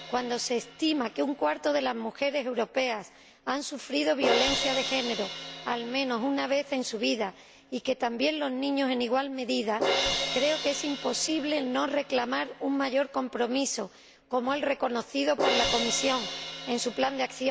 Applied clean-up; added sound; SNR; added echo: none; Crash cymbal; 7 dB; none.